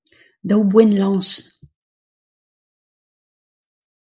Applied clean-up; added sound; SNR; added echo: neural mask model Resemble Enhance denoiser.